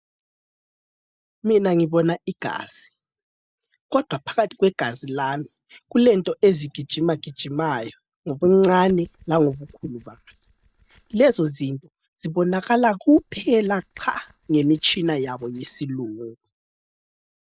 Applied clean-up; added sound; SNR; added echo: neural mask model DeepFilterNet 3.